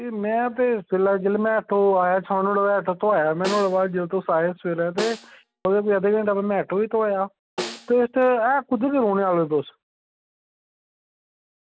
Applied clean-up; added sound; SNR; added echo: none; Snare drum; 13 dB; none.